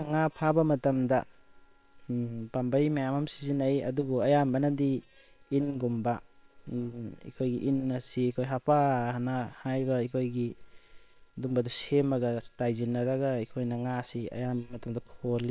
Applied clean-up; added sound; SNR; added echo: neural separator model SepFormer WHAM!.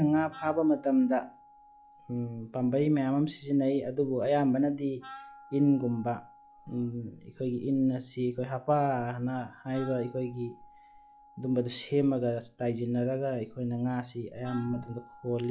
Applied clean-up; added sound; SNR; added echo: classical method log-MMSE.